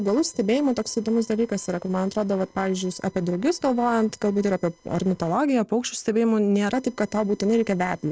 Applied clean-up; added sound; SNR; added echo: neural separator model SepFormer DNS4.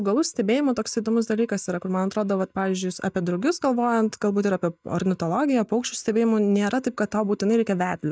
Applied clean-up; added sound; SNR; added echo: neural mask model DeepFilterNet 3.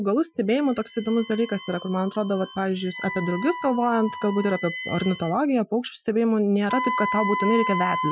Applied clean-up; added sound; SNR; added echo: classical method Wiener filter.